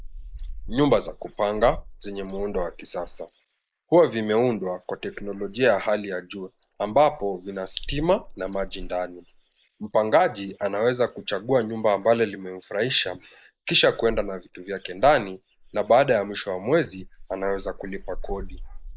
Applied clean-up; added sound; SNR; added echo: neural mask model Resemble Enhance denoiser.